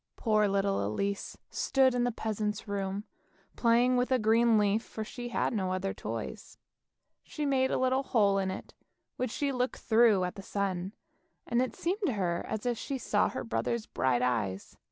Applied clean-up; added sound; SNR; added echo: none; none; none; none.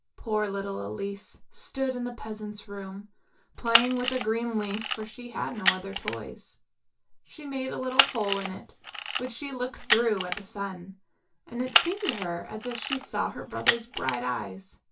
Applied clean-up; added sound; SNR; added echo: none; Camera; -2 dB; reverberation time 0.2 s.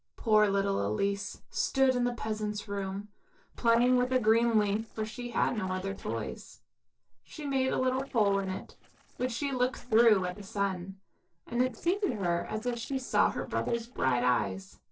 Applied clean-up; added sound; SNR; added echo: neural separator model SepFormer DNS4.